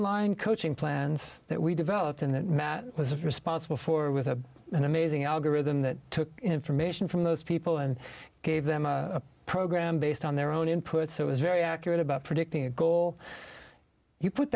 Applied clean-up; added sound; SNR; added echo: none; none; none; none.